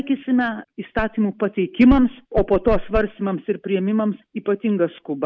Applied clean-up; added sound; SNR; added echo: none; none; none; none.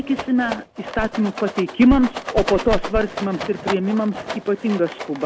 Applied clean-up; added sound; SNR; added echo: none; Rattle; 11 dB; none.